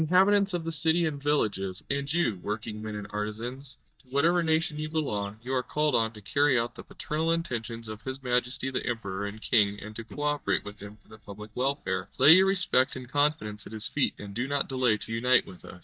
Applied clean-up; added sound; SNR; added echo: neural mask model DeepFilterNet 3.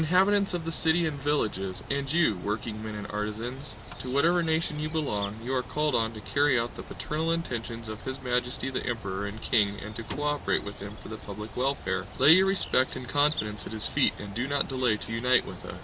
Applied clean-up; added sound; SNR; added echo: none; none; none; none.